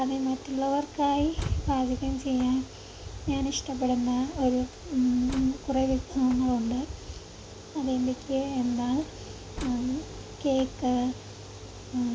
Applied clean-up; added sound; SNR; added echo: none; Slam; 19 dB; none.